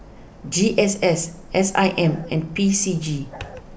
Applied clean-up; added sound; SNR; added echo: none; Bark; 18 dB; none.